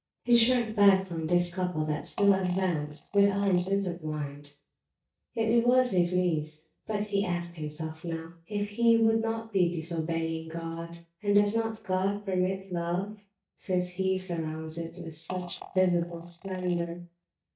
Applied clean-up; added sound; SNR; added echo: neural mask model DeepFilterNet 3.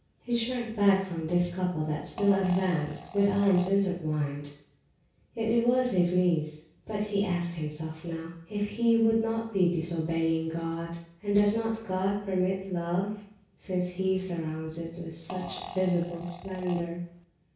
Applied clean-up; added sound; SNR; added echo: none; Fart; 16 dB; reverberation time 0.6 s.